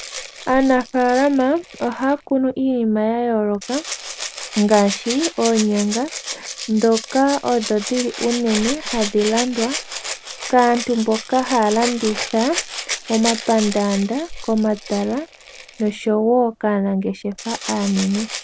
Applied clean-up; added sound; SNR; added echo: none; Rattle (instrument); 10 dB; none.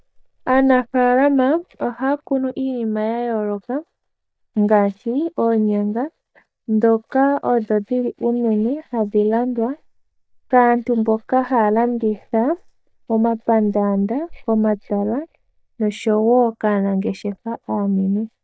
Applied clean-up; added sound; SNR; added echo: neural mask model DeepFilterNet 3.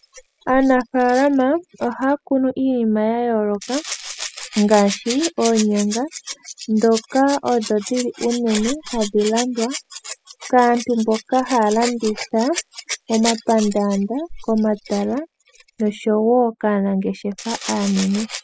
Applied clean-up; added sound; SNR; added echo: classical method spectral subtraction.